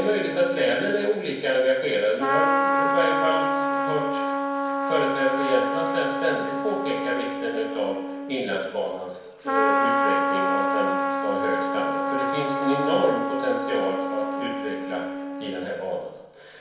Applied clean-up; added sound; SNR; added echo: none; Trumpet; -1 dB; reverberation time 0.9 s.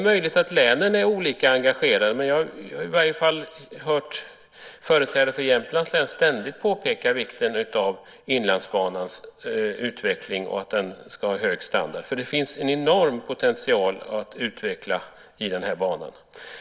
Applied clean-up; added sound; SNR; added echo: none; none; none; none.